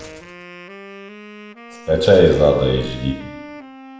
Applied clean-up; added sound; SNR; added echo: none; Wind instrument, woodwind instrument; 17 dB; reverberation time 1.0 s.